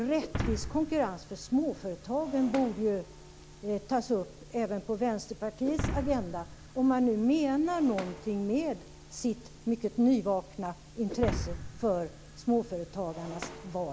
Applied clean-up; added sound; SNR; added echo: none; Shatter; 11 dB; none.